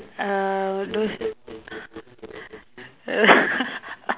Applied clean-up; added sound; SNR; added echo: none; none; none; none.